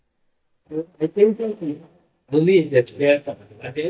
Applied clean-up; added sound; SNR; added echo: neural mask model DeepFilterNet 3.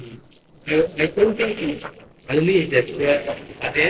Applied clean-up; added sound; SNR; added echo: neural separator model SepFormer DNS4.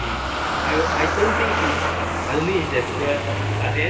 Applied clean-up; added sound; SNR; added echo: none; Engine starting / Motor vehicle (road); -2 dB; reverberation time 2.5 s.